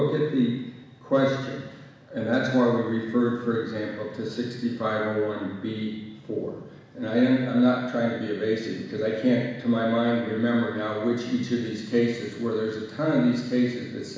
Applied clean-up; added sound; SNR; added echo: none; none; none; reverberation time 1.1 s.